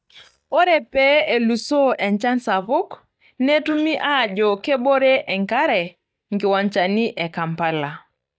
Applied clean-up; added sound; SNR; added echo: neural mask model DeepFilterNet 3.